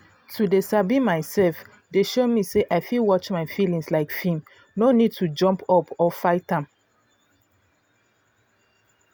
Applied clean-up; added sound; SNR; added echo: none; none; none; none.